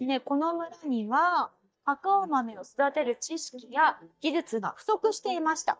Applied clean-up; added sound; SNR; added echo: neural mask model DeepFilterNet 3.